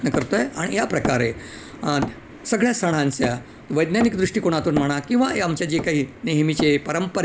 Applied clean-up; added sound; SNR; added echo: none; Hammer; 12 dB; none.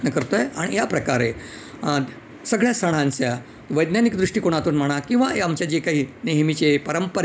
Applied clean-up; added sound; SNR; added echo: none; none; none; none.